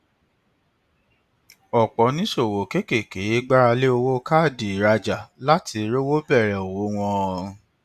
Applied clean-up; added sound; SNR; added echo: none; none; none; none.